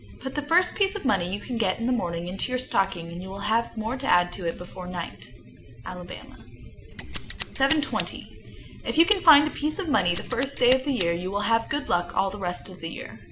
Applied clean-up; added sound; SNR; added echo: none; Scissors; 3 dB; none.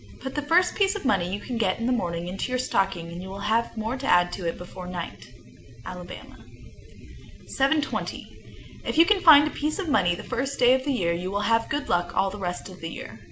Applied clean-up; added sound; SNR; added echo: none; none; none; none.